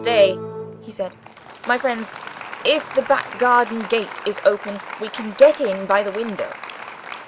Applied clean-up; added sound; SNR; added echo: none; Applause; 12 dB; none.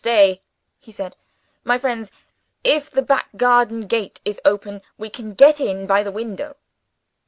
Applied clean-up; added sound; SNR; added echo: none; none; none; none.